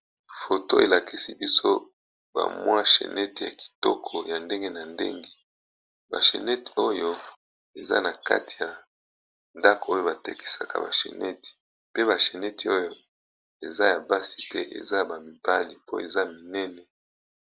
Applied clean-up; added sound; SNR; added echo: none; none; none; none.